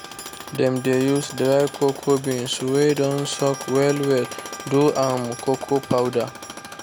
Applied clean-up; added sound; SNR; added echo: none; Wind instrument, woodwind instrument + Tools; 14 dB; none.